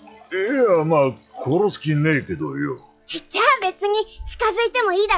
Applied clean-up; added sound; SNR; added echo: classical method log-MMSE.